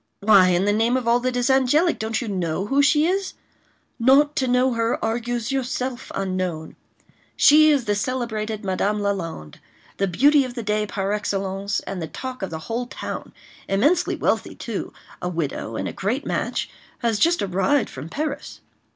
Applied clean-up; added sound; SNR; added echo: none; none; none; none.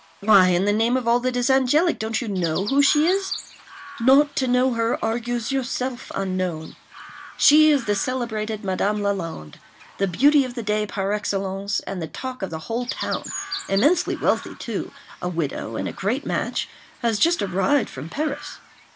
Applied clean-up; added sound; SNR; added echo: none; Chirp, tweet; 17 dB; none.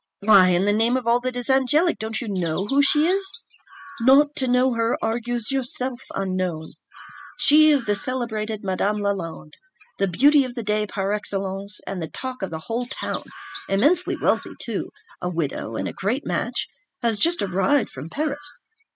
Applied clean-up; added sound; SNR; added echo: classical method spectral subtraction.